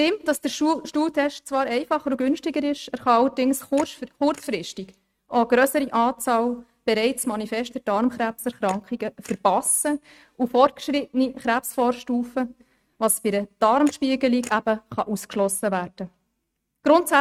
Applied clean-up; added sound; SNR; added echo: neural mask model RNNoise.